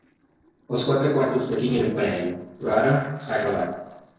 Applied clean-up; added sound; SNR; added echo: neural separator model SepFormer DNS4.